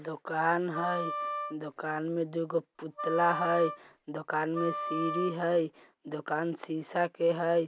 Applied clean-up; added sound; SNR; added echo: none; Wind instrument, woodwind instrument; 6 dB; none.